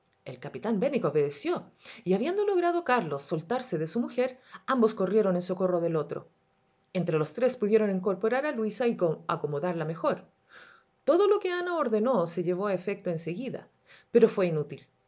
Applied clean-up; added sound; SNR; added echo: none; none; none; none.